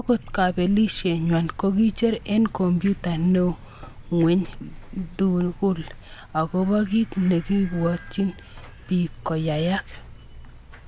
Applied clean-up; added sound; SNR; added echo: none; Buzz; 17 dB; none.